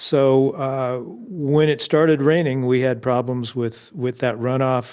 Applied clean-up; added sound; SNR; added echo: none; none; none; none.